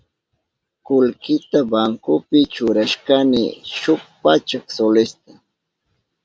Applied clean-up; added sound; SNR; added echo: none; none; none; none.